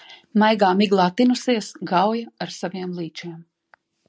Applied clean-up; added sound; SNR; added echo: none; none; none; none.